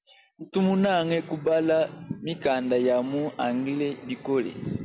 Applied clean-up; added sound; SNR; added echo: none; none; none; none.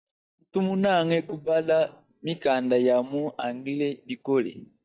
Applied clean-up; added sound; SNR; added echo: neural mask model DeepFilterNet 3.